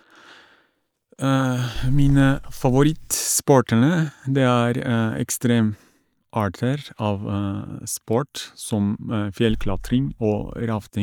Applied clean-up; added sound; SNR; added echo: neural mask model DeepFilterNet 3.